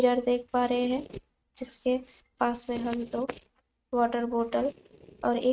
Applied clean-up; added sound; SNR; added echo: neural mask model RNNoise.